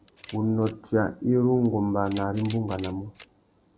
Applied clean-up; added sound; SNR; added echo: none; Camera; 19 dB; none.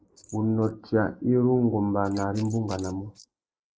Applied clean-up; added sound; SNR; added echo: neural mask model Resemble Enhance denoiser.